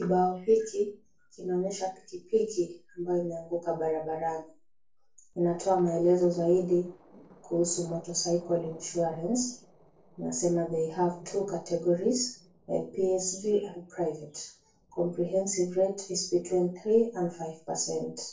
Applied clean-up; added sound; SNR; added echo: neural separator model SepFormer DNS4.